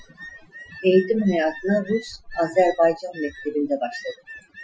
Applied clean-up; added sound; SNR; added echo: classical method Wiener filter.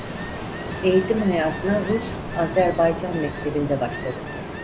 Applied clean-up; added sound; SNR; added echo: none; Ocean; 7 dB; none.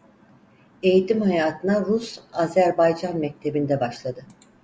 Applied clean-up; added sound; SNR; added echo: none; none; none; none.